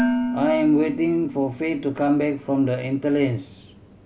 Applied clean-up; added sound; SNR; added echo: none; Dishes, pots, and pans; 7 dB; none.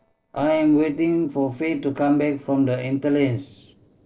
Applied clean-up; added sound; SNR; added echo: neural separator model SepFormer DNS4.